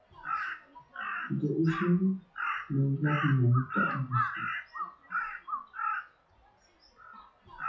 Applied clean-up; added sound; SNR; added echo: classical method WPE with log-MMSE.